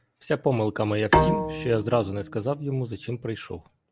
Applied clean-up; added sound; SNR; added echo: none; Bowed string instrument; 1 dB; none.